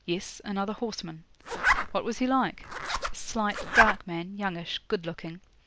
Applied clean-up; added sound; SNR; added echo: none; Zipper (clothing); -3 dB; none.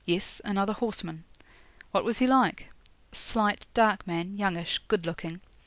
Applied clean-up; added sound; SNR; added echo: none; none; none; none.